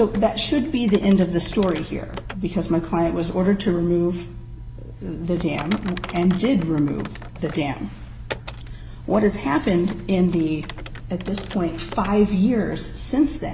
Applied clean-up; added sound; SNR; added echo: none; Typing; 19 dB; none.